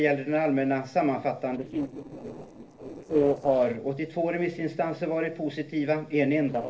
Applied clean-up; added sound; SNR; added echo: neural separator model SepFormer DNS4.